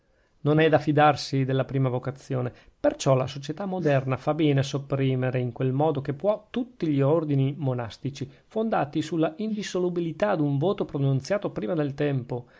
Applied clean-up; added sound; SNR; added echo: neural mask model Resemble Enhance denoiser.